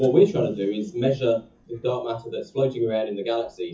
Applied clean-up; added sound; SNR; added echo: classical method WPE with log-MMSE.